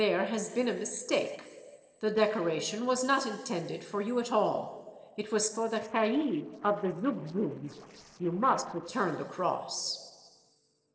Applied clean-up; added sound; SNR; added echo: neural separator model SepFormer DNS4.